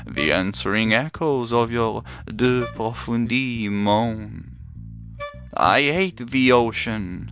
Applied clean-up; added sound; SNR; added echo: none; Bass guitar + Wind instrument, woodwind instrument; 16 dB; none.